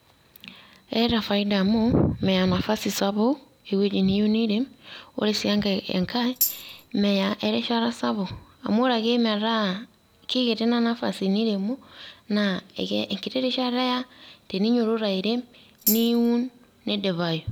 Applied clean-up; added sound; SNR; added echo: none; Tambourine; 5 dB; none.